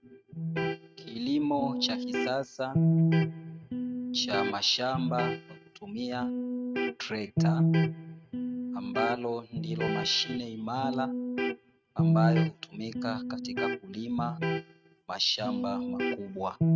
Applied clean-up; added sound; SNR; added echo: neural mask model RNNoise.